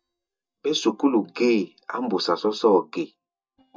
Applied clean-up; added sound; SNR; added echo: neural mask model DeepFilterNet 3.